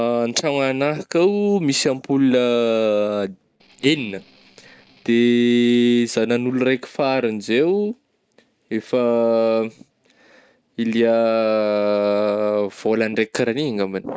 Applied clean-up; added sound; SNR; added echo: neural separator model SepFormer DNS4.